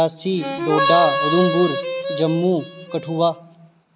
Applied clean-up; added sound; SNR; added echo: none; Harmonica; 3 dB; none.